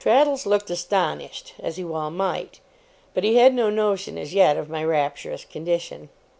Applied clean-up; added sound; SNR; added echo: none; none; none; none.